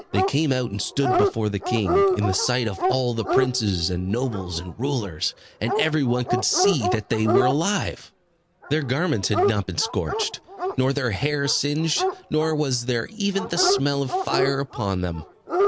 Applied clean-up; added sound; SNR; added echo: none; Dog; 3 dB; none.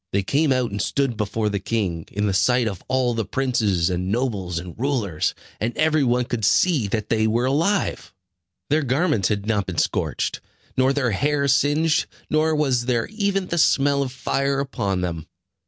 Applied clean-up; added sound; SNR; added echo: none; none; none; none.